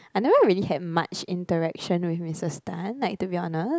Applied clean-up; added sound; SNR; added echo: none; none; none; none.